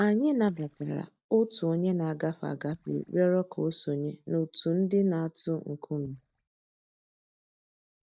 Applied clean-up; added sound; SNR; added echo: neural mask model DeepFilterNet 3.